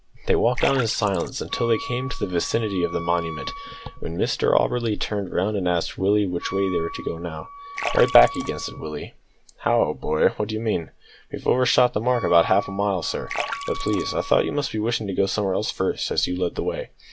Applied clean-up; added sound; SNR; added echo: none; Splash, splatter + Wind instrument, woodwind instrument; 11 dB; none.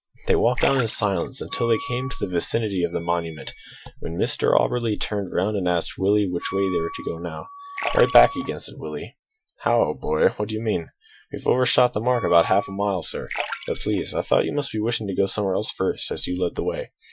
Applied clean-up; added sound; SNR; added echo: classical method Wiener filter.